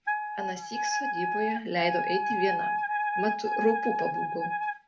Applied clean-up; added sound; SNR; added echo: none; Wind instrument, woodwind instrument; -2 dB; reverberation time 0.3 s.